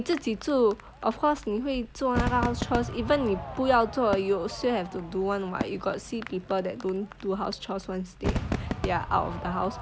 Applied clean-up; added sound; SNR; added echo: none; Crowd / Fireworks; 8 dB; none.